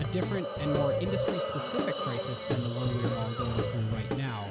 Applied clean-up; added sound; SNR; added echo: none; Hiss + Guitar / Drum; -2 dB; none.